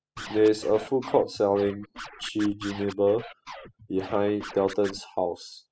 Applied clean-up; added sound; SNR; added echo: classical method spectral subtraction.